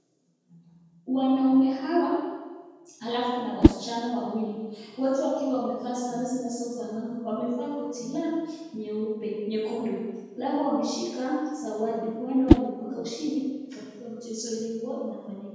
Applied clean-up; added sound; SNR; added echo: none; Whoosh, swoosh, swish; -3 dB; reverberation time 1.2 s.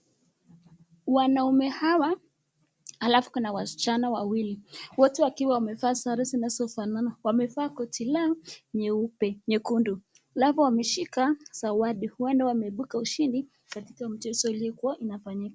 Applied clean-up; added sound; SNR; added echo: none; none; none; none.